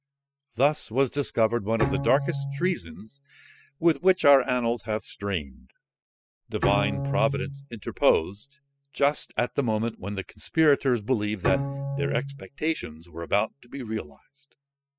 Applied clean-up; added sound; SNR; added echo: classical method spectral subtraction.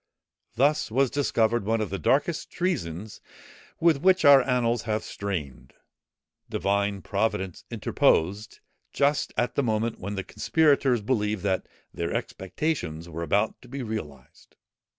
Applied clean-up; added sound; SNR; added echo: none; none; none; none.